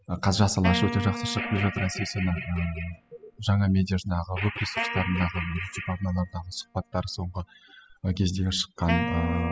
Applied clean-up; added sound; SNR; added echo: classical method spectral subtraction.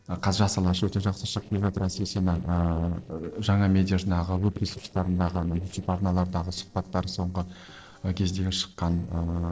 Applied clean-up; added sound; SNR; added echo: neural separator model SepFormer DNS4.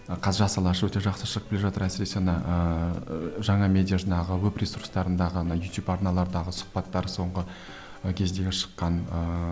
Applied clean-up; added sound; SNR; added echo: none; none; none; none.